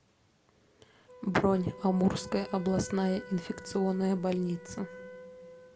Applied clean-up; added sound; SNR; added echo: none; Wind instrument, woodwind instrument; 17 dB; reverberation time 2.0 s.